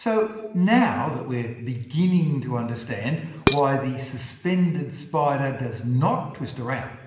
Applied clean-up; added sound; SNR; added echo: none; Dishes, pots, and pans; 3 dB; reverberation time 1.0 s.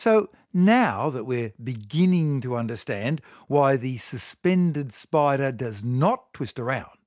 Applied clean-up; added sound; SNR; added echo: none; none; none; none.